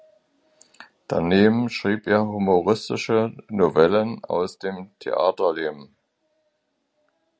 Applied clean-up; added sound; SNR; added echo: none; none; none; none.